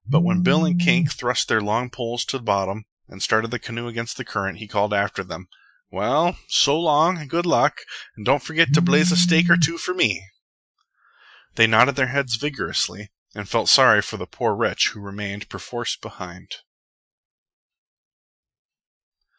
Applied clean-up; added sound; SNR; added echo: classical method Wiener filter.